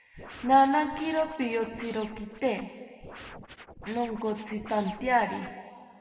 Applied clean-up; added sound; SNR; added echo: none; Scratching (performance technique); 17 dB; reverberation time 1.9 s.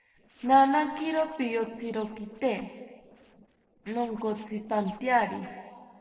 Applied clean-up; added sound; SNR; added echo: neural separator model SepFormer DNS4.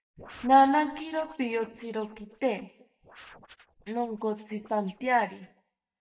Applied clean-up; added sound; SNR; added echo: neural mask model DeepFilterNet 3.